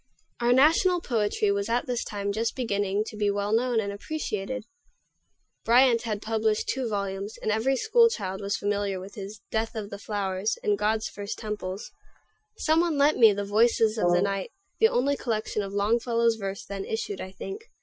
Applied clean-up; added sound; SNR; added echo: classical method Wiener filter.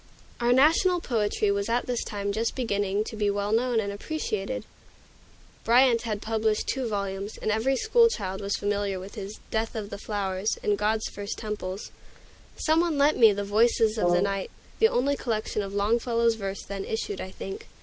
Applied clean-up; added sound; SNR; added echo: none; Brass instrument; 5 dB; none.